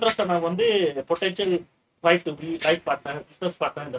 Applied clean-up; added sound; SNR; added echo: neural mask model RNNoise.